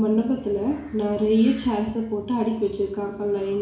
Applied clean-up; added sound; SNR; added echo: none; none; none; reverberation time 0.7 s.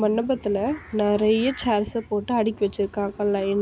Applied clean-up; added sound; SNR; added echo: none; none; none; none.